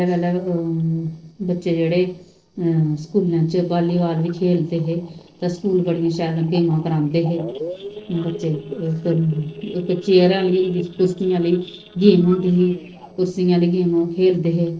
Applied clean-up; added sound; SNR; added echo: neural separator model SepFormer DNS4.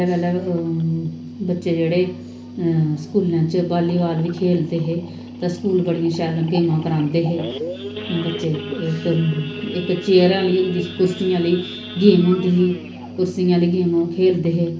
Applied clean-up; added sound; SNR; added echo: none; Idling / Sawing / Accelerating, revving, vroom; 16 dB; reverberation time 1.5 s.